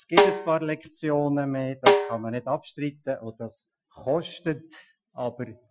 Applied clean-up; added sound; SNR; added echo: classical method Wiener filter.